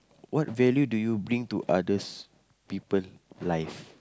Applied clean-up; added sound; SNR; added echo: none; none; none; none.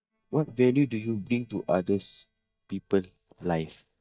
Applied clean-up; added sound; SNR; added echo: neural mask model DeepFilterNet 3.